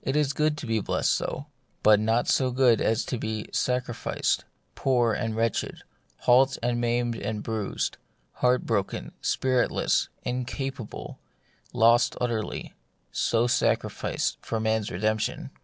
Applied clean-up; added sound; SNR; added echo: none; none; none; none.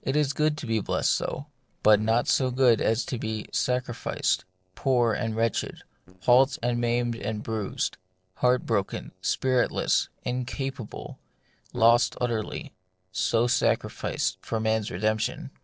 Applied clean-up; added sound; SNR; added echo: neural separator model SepFormer DNS4.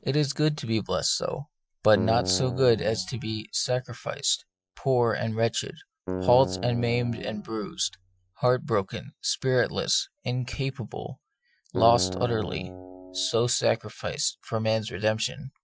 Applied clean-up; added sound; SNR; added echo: classical method Wiener filter.